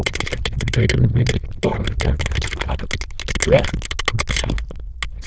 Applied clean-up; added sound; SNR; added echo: neural diffusion model UNIVERSE++.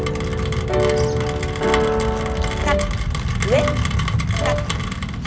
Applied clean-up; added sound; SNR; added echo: none; Rain; -1 dB; none.